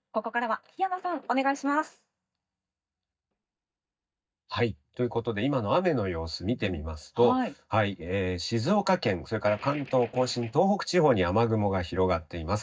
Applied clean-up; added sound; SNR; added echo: neural mask model DeepFilterNet 3.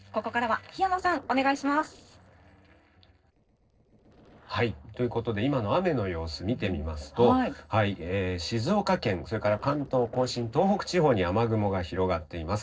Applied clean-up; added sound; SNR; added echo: neural separator model SepFormer DNS4.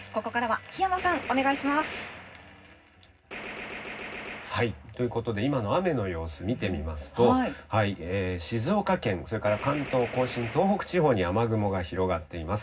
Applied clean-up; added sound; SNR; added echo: none; Gunshot, gunfire; 13 dB; reverberation time 0.4 s.